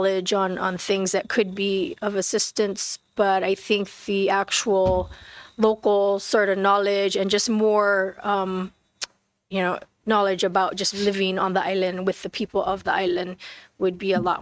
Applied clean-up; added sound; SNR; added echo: neural mask model RNNoise.